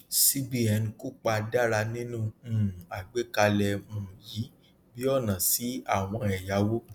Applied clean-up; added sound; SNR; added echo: none; none; none; none.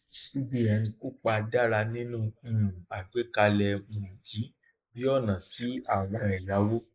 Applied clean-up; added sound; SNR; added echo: neural mask model Resemble Enhance denoiser.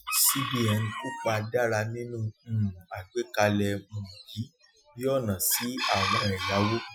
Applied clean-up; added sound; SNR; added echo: classical method Wiener filter.